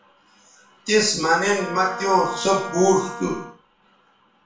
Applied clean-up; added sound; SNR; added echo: none; Wind instrument, woodwind instrument; 12 dB; reverberation time 0.5 s.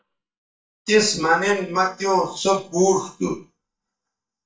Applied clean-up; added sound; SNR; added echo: neural mask model DeepFilterNet 3.